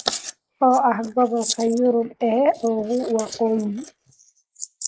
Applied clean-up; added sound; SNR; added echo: neural mask model Resemble Enhance denoiser.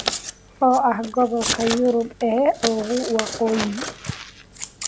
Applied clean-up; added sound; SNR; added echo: none; Scissors; 9 dB; none.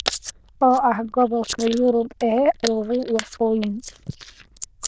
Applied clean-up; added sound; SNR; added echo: neural diffusion model UNIVERSE++.